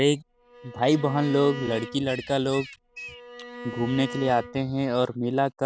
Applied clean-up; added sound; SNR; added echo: none; Bowed string instrument; 15 dB; none.